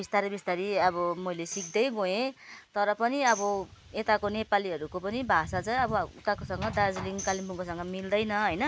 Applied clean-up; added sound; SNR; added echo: none; Tambourine; 17 dB; none.